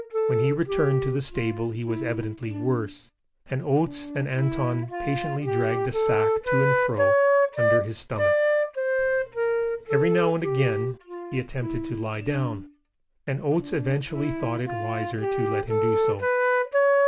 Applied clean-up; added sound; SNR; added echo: none; Wind instrument, woodwind instrument; -2 dB; none.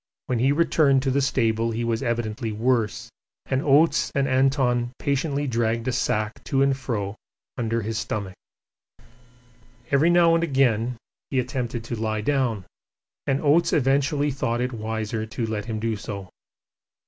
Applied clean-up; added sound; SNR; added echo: none; none; none; none.